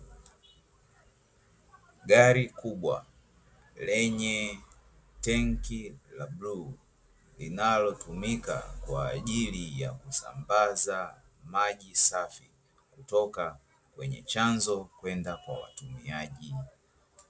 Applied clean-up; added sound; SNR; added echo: none; none; none; none.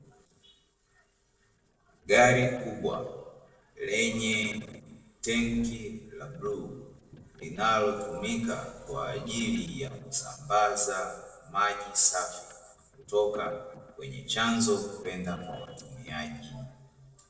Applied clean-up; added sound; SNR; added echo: neural separator model SepFormer DNS4.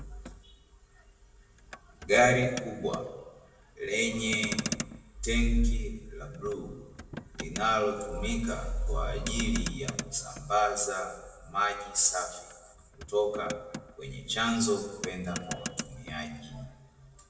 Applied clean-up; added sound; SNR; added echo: none; Motor vehicle (road); 12 dB; reverberation time 0.9 s.